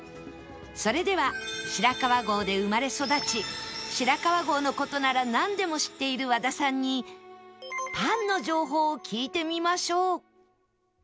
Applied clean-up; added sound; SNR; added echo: none; none; none; none.